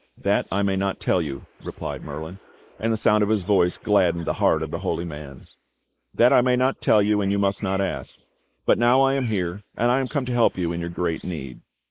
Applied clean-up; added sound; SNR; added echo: neural mask model Resemble Enhance denoiser.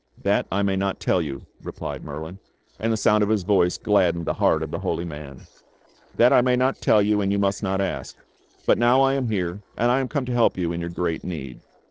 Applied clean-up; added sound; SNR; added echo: neural separator model SepFormer DNS4.